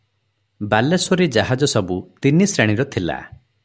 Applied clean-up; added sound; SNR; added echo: none; none; none; none.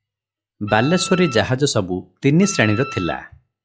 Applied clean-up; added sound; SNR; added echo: classical method log-MMSE.